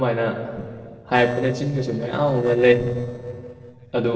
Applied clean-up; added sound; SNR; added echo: neural separator model SepFormer DNS4.